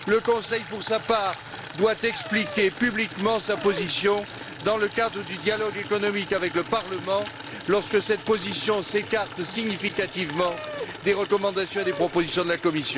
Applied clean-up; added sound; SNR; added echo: none; Dog + Water tap, faucet / Liquid; 12 dB; none.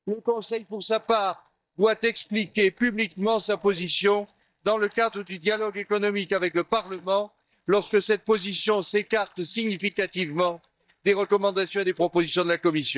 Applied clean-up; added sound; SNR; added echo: neural mask model DeepFilterNet 3.